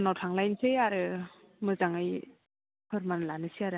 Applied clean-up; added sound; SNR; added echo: none; none; none; none.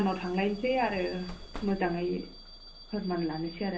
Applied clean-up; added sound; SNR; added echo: none; Bus / Alarm; 14 dB; reverberation time 0.3 s.